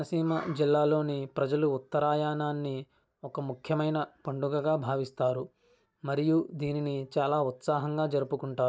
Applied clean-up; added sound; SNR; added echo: none; none; none; none.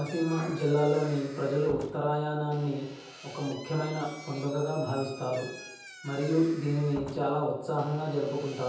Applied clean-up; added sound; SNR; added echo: none; Squeak / Slam; 17 dB; reverberation time 0.9 s.